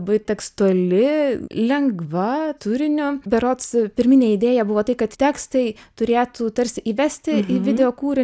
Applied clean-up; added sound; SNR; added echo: none; none; none; none.